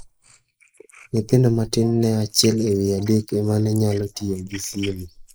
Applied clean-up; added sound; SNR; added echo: neural mask model Resemble Enhance denoiser.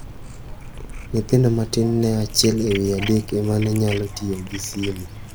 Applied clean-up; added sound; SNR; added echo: none; Cat; 12 dB; none.